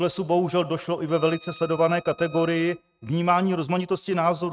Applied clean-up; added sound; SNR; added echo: neural mask model RNNoise.